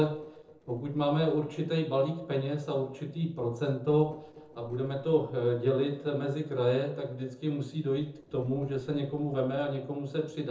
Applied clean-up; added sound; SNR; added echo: neural separator model SepFormer DNS4.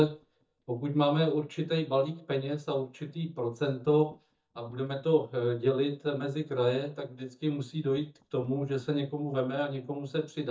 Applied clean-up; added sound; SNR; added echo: neural mask model DeepFilterNet 3.